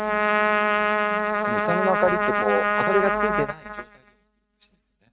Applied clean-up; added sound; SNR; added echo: neural mask model RNNoise.